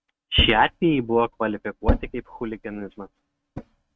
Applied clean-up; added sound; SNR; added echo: neural mask model RNNoise.